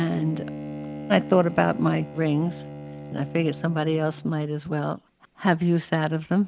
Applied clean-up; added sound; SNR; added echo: none; Bowed string instrument; 14 dB; none.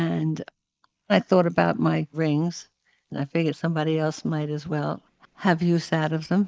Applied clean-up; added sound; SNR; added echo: neural mask model Resemble Enhance denoiser.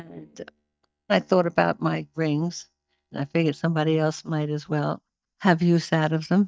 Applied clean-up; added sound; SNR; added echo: neural mask model DeepFilterNet 3.